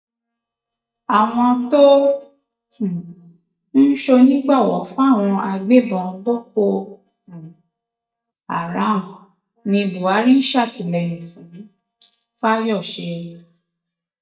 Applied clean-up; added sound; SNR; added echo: neural mask model DeepFilterNet 3.